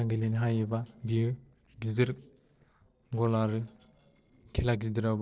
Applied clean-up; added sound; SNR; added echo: neural separator model SepFormer DNS4.